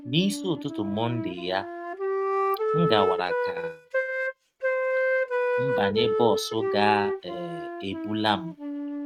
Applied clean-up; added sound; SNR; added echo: neural mask model RNNoise.